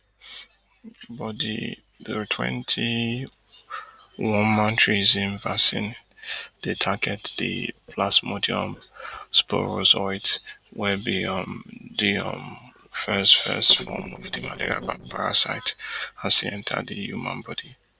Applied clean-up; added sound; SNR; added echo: neural separator model SepFormer DNS4.